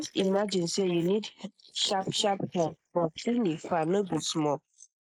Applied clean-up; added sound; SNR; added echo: neural mask model Resemble Enhance denoiser.